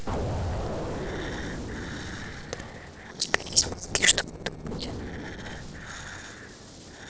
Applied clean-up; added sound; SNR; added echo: neural separator model SepFormer DNS4.